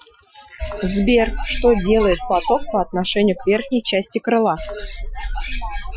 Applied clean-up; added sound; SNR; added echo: classical method Wiener filter.